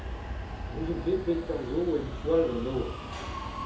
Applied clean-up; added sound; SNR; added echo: none; Subway, metro, underground; 6 dB; reverberation time 0.6 s.